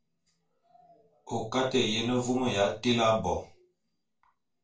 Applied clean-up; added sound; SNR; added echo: none; none; none; reverberation time 0.2 s.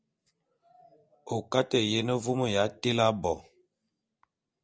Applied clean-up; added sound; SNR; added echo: none; none; none; none.